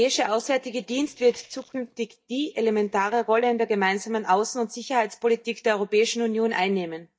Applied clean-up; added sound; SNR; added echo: neural mask model DeepFilterNet 3.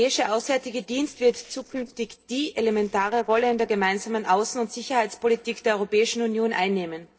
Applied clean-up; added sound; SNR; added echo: neural separator model SepFormer DNS4.